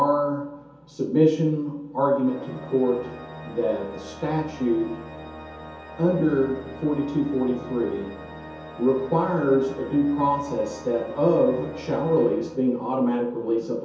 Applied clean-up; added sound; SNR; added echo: none; Organ; 16 dB; reverberation time 0.6 s.